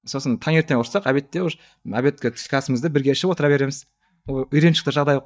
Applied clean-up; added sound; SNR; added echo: neural mask model DeepFilterNet 3.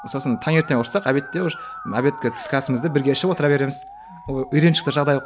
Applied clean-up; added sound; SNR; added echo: none; Musical instrument; 15 dB; none.